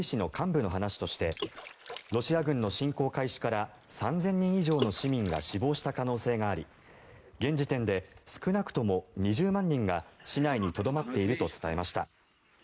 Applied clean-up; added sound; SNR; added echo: neural mask model Resemble Enhance denoiser.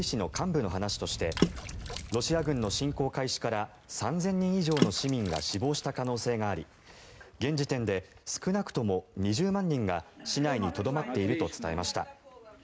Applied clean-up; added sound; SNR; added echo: none; Water / Splash, splatter; 7 dB; none.